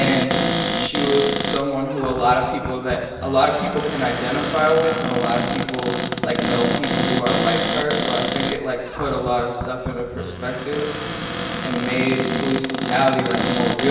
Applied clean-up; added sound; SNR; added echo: none; Cupboard open or close; 2 dB; reverberation time 1.2 s.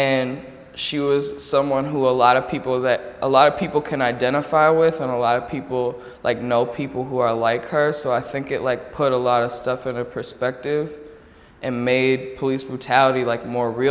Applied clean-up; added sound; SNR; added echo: none; none; none; none.